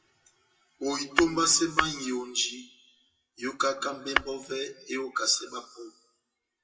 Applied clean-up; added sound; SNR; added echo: classical method WPE with log-MMSE.